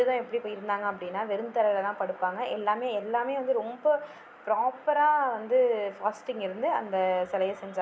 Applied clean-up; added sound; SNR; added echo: none; none; none; none.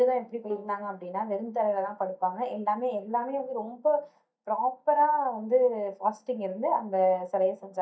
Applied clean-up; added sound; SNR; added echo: neural mask model DeepFilterNet 3.